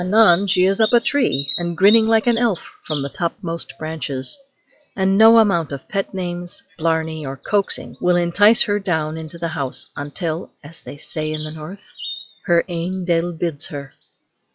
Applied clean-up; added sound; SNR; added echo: classical method log-MMSE.